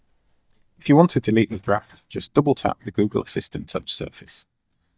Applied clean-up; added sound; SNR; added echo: neural mask model DeepFilterNet 3.